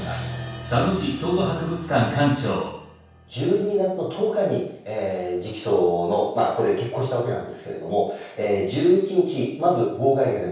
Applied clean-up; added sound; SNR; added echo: none; none; none; reverberation time 0.7 s.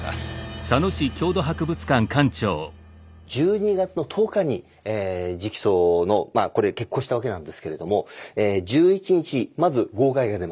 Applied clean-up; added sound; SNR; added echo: none; none; none; none.